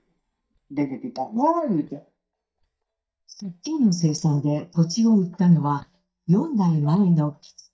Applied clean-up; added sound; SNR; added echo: neural mask model DeepFilterNet 3.